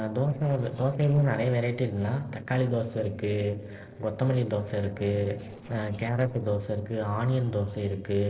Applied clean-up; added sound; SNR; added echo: neural separator model SepFormer DNS4.